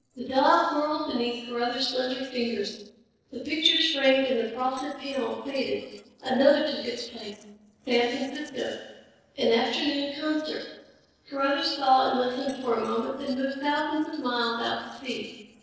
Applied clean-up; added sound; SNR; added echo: neural separator model SepFormer DNS4.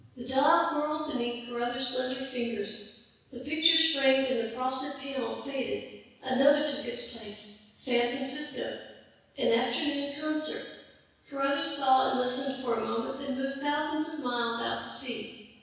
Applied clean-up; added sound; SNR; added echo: none; Chime; 4 dB; reverberation time 1.1 s.